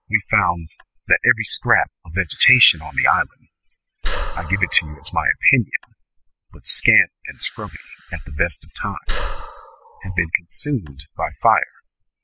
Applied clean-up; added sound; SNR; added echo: classical method spectral subtraction.